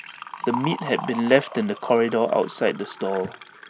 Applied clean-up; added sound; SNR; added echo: none; Liquid; 12 dB; none.